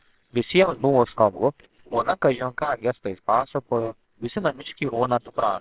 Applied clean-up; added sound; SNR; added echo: neural separator model SepFormer WHAMR!.